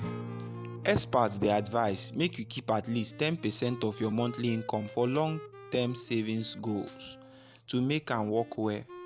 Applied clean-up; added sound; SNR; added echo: none; Acoustic guitar + Wind instrument, woodwind instrument; 13 dB; none.